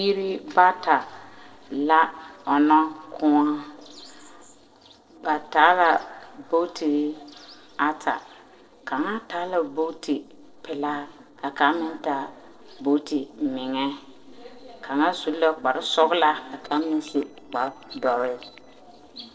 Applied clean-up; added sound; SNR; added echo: neural separator model SepFormer DNS4.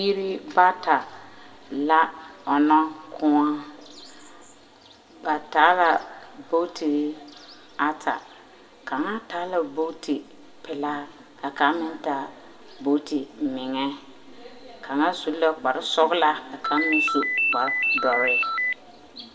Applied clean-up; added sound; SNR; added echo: none; Ringtone; -1 dB; reverberation time 0.9 s.